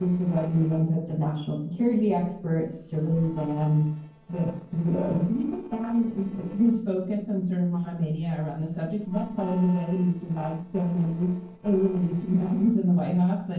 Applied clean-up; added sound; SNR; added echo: neural separator model SepFormer DNS4.